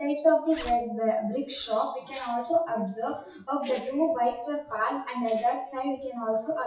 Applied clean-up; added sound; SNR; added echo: classical method WPE with log-MMSE.